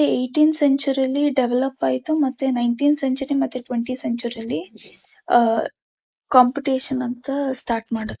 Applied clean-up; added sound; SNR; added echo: neural mask model Resemble Enhance denoiser.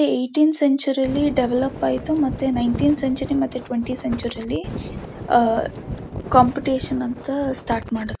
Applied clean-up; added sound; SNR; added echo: none; Wind; 10 dB; none.